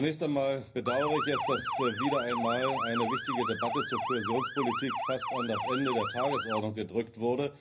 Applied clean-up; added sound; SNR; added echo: none; Motor vehicle (road) / Siren; 3 dB; reverberation time 0.5 s.